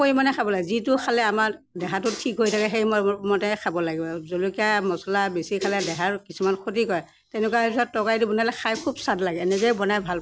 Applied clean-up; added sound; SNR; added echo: none; none; none; none.